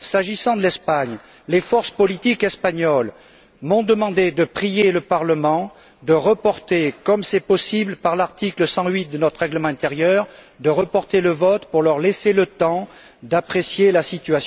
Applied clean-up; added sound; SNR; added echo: none; none; none; none.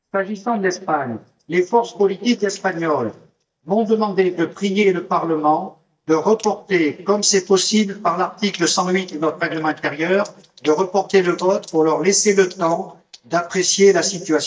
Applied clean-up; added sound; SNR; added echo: neural mask model DeepFilterNet 3.